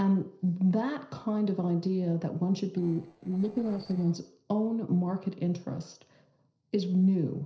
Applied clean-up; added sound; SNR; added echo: neural separator model SepFormer DNS4.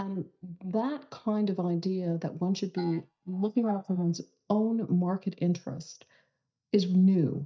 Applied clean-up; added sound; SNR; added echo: neural mask model DeepFilterNet 3.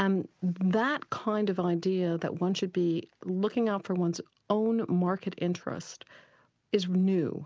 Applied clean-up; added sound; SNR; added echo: none; none; none; none.